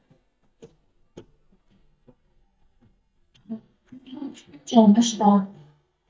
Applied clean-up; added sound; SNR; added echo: neural mask model DeepFilterNet 3.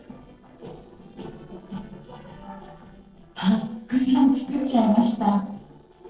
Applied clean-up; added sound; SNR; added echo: neural separator model SepFormer DNS4.